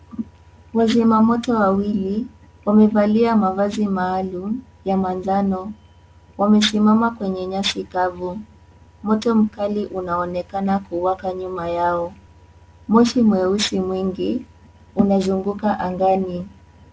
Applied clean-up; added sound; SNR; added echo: none; none; none; none.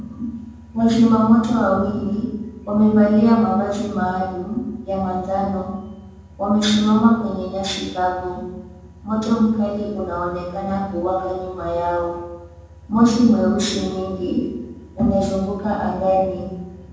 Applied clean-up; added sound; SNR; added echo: none; none; none; reverberation time 1.2 s.